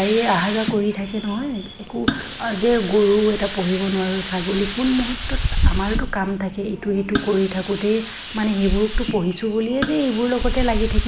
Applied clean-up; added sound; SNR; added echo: none; Hiss; 4 dB; none.